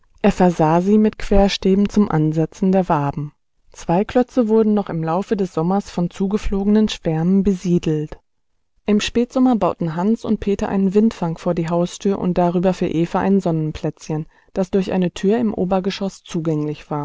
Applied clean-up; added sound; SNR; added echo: none; none; none; none.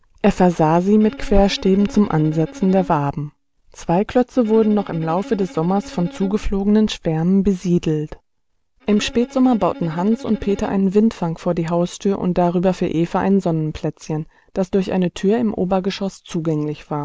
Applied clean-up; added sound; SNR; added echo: none; Bowed string instrument; 19 dB; none.